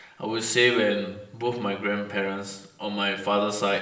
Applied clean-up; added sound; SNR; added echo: none; none; none; reverberation time 0.8 s.